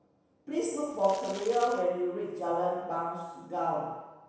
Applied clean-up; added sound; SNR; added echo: none; Crumpling, crinkling; 16 dB; reverberation time 1.0 s.